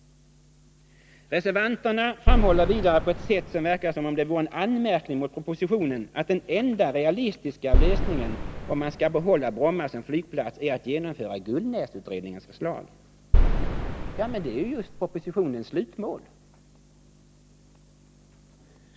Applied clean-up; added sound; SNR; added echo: none; Boom; -4 dB; none.